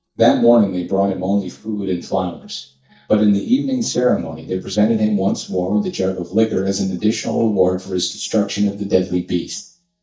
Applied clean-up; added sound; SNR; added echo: neural mask model DeepFilterNet 3.